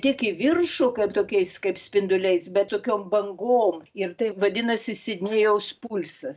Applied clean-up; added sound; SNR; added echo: neural mask model DeepFilterNet 3.